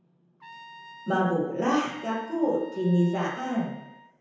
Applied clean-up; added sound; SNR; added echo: none; Trumpet; 20 dB; reverberation time 0.9 s.